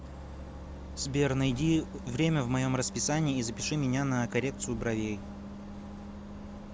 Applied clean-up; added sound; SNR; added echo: none; Bus; 10 dB; none.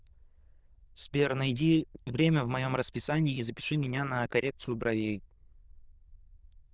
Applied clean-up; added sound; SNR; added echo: neural diffusion model UNIVERSE++.